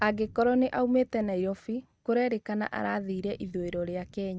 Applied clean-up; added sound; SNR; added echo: neural mask model RNNoise.